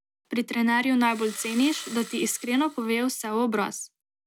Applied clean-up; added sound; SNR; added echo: none; Engine starting; 17 dB; none.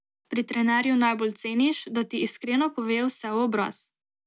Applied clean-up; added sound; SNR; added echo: none; none; none; none.